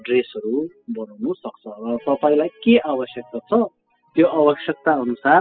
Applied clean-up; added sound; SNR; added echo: classical method spectral subtraction.